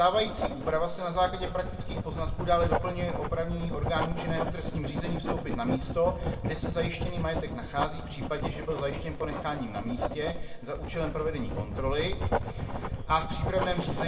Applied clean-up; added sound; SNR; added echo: none; Writing; 1 dB; reverberation time 1.2 s.